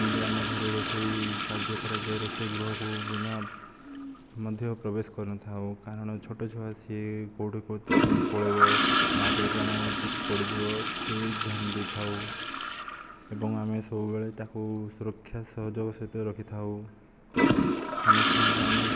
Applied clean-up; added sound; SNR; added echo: none; Toilet flush / Gurgling; -4 dB; none.